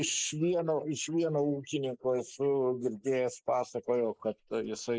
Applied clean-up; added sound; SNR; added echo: neural mask model Resemble Enhance denoiser.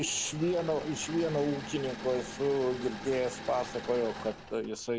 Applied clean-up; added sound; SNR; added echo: none; Engine / Mechanisms; 11 dB; none.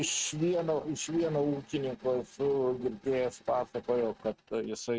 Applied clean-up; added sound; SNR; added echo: neural mask model RNNoise.